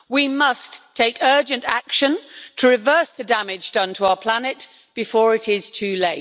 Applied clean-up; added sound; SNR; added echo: none; none; none; none.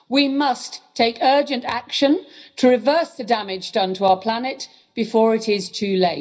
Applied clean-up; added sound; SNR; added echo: none; none; none; reverberation time 0.4 s.